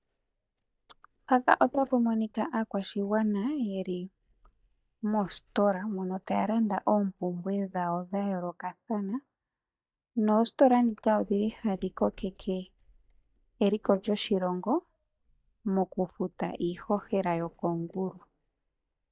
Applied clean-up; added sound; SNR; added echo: neural mask model DeepFilterNet 3.